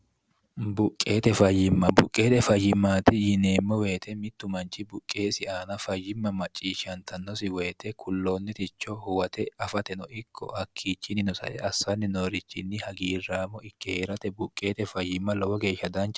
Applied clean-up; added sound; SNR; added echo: none; none; none; none.